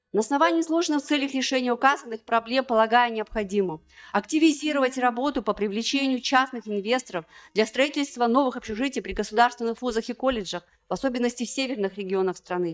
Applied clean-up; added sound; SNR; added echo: neural mask model DeepFilterNet 3.